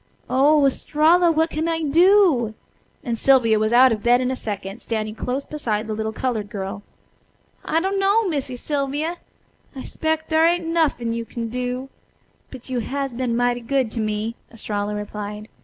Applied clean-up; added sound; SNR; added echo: none; none; none; none.